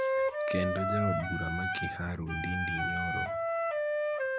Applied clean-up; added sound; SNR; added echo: none; Wind instrument, woodwind instrument; -4 dB; none.